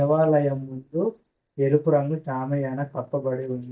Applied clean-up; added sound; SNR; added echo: neural mask model DeepFilterNet 3.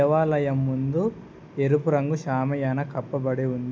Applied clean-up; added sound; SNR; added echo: none; none; none; none.